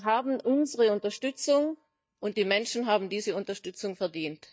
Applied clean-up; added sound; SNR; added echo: neural mask model DeepFilterNet 3.